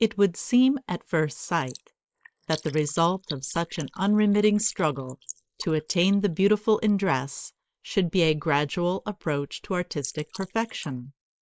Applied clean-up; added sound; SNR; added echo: neural mask model Resemble Enhance denoiser.